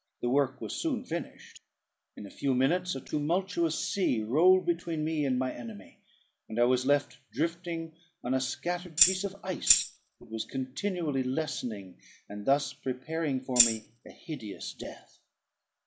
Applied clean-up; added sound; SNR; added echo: none; Tambourine; -3 dB; none.